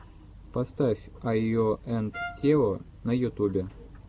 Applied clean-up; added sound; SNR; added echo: none; Trumpet; 14 dB; none.